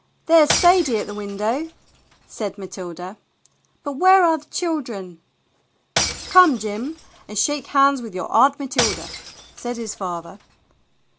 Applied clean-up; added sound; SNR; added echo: none; Shatter / Crushing; 8 dB; none.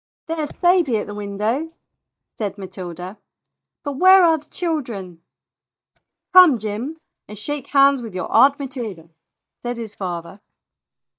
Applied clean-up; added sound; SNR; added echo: neural mask model DeepFilterNet 3.